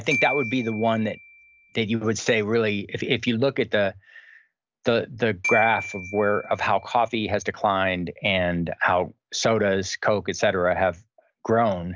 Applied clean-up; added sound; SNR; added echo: none; Glockenspiel; 10 dB; none.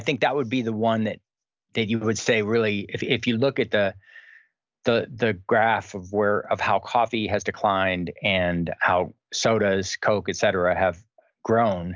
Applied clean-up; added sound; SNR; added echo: none; none; none; none.